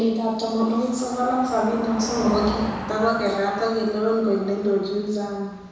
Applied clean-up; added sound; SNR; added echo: none; Car passing by; 12 dB; reverberation time 1.1 s.